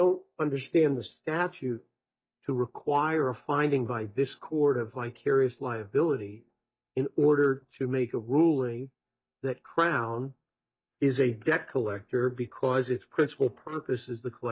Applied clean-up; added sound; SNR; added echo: neural mask model DeepFilterNet 3.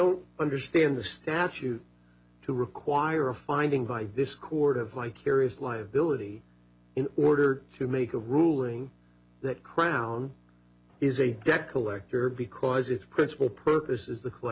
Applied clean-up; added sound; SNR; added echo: none; none; none; none.